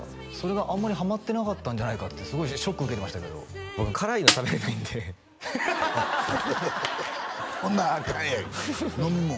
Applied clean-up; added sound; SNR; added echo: none; Snare drum; -5 dB; none.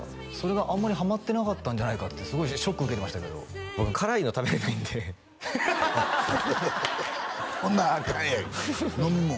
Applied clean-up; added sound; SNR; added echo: none; none; none; none.